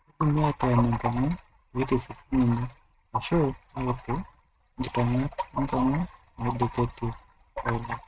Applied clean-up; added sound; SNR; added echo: neural mask model RNNoise.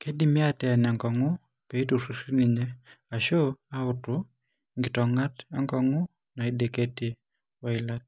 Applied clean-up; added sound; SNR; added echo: none; none; none; none.